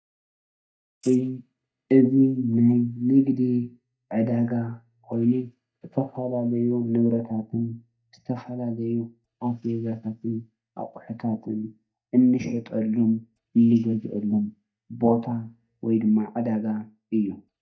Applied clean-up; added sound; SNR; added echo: neural mask model DeepFilterNet 3.